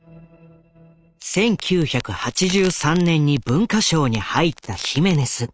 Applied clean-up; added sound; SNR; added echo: neural mask model RNNoise.